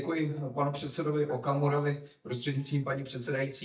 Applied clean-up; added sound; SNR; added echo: neural mask model DeepFilterNet 3.